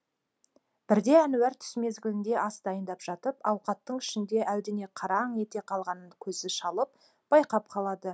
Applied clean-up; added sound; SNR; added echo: none; none; none; none.